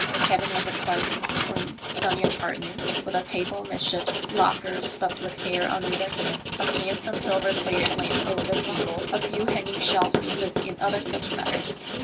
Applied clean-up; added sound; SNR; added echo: none; Writing; -3 dB; none.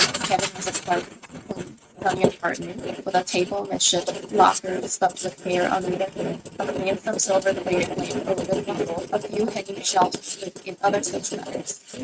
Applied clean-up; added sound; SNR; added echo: neural mask model RNNoise.